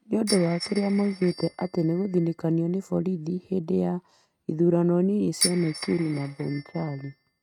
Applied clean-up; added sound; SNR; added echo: neural mask model RNNoise.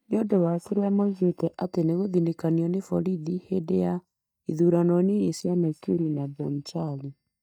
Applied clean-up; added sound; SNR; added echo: neural mask model DeepFilterNet 3.